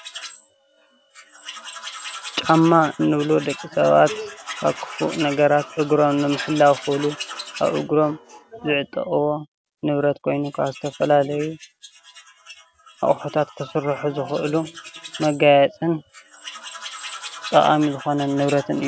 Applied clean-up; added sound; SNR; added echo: none; Tools; 16 dB; none.